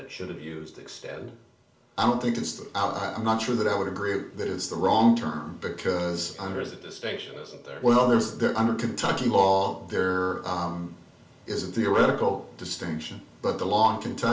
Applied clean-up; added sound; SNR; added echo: none; none; none; reverberation time 0.3 s.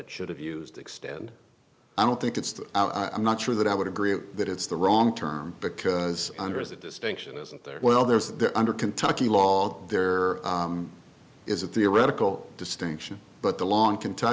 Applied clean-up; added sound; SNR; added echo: none; none; none; none.